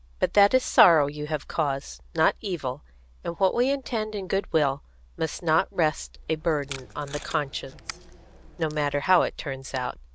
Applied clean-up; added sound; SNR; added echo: none; Packing tape, duct tape; 18 dB; none.